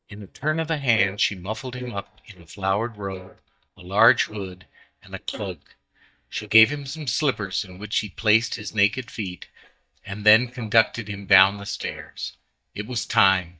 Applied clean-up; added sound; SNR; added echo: neural mask model DeepFilterNet 3.